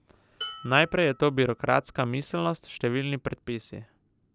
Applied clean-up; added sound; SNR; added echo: none; Dishes, pots, and pans; 19 dB; none.